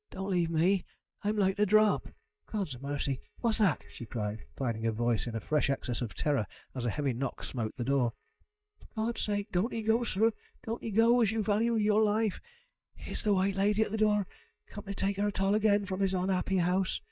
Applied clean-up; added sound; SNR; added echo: neural mask model DeepFilterNet 3.